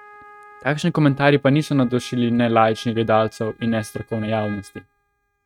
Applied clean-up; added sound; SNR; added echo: neural mask model RNNoise.